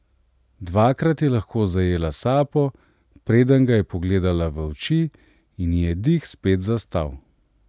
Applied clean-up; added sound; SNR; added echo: none; none; none; none.